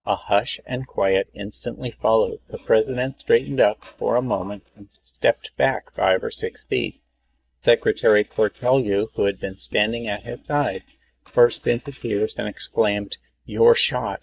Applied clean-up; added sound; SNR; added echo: neural mask model DeepFilterNet 3.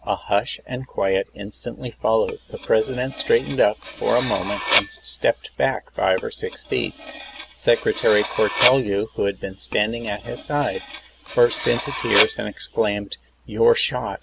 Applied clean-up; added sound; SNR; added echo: none; Cutlery, silverware; 7 dB; none.